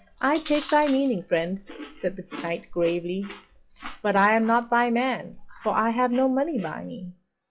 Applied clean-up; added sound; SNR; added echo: classical method log-MMSE.